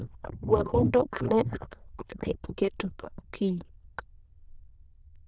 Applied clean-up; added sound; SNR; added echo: neural diffusion model UNIVERSE++.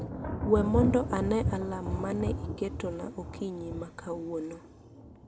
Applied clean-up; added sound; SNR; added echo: none; Thunder; 3 dB; none.